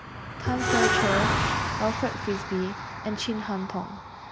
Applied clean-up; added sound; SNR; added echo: none; Screech + Car passing by; -2 dB; none.